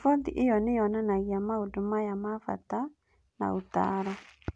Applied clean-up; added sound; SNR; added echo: none; none; none; none.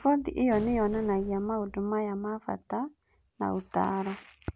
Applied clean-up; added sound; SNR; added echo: none; Explosion; 18 dB; none.